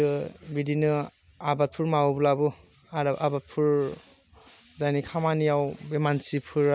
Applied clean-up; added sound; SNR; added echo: none; none; none; none.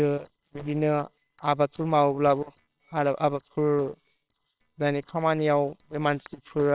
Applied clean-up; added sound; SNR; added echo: neural separator model SepFormer WHAMR!.